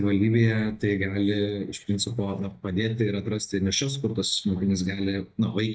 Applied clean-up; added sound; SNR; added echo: neural mask model DeepFilterNet 3.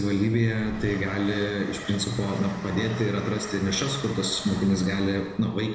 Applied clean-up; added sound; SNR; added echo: none; Train; 14 dB; reverberation time 1.0 s.